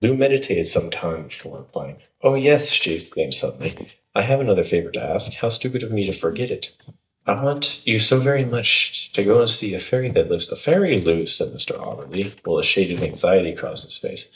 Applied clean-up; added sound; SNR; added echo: neural mask model DeepFilterNet 3.